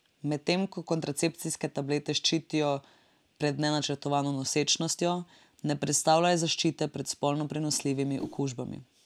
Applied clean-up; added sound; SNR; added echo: none; Whoosh, swoosh, swish; 15 dB; none.